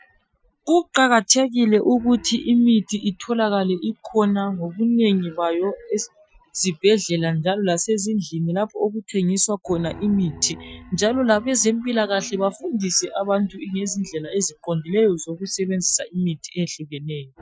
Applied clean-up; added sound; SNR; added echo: classical method Wiener filter.